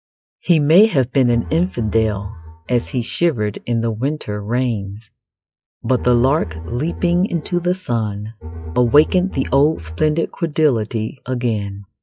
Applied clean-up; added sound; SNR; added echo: classical method log-MMSE.